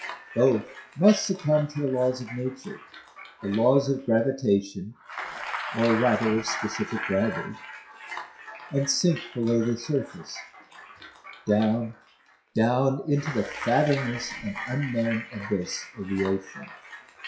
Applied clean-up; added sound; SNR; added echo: classical method WPE with log-MMSE.